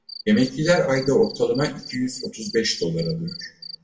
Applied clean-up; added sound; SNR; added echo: none; Cricket; 17 dB; reverberation time 0.5 s.